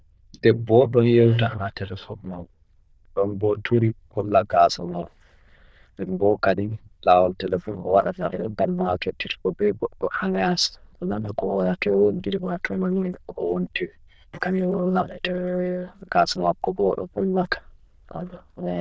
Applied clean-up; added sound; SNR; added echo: neural diffusion model UNIVERSE++.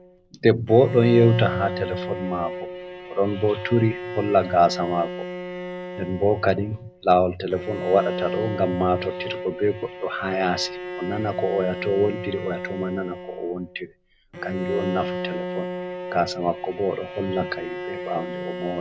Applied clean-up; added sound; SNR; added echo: none; Bowed string instrument; 8 dB; none.